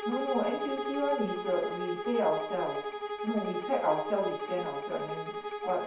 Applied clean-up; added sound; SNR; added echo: none; Bowed string instrument; 4 dB; reverberation time 0.6 s.